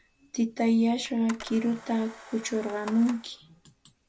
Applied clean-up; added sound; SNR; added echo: none; Camera; 19 dB; none.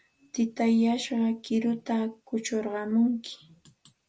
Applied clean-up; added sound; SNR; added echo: none; none; none; none.